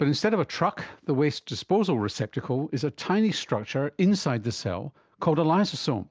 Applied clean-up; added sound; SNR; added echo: none; none; none; none.